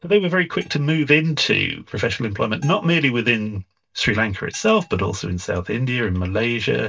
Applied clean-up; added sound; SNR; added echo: neural mask model DeepFilterNet 3.